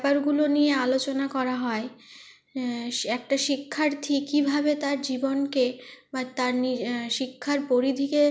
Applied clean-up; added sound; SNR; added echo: none; none; none; none.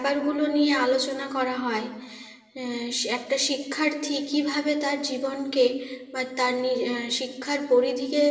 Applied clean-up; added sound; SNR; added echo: none; none; none; reverberation time 1.3 s.